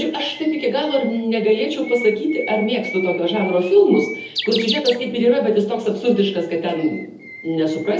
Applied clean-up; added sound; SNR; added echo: none; Bird; 13 dB; reverberation time 0.7 s.